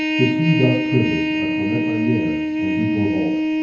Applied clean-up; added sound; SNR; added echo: none; Trumpet; -2 dB; reverberation time 0.9 s.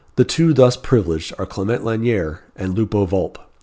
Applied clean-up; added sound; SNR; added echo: none; none; none; none.